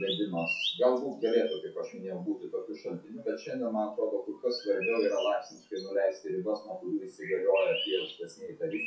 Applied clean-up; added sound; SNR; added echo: classical method WPE with log-MMSE.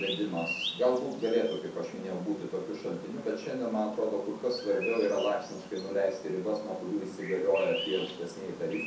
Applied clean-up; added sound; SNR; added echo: none; Bird vocalization, bird call, bird song; 11 dB; reverberation time 0.5 s.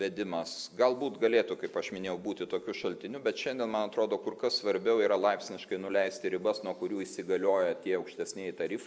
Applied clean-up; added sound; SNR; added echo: none; none; none; none.